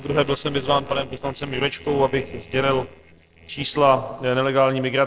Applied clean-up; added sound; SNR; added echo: neural separator model SepFormer DNS4.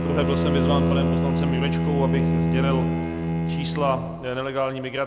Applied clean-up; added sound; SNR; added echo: none; Bowed string instrument; -5 dB; none.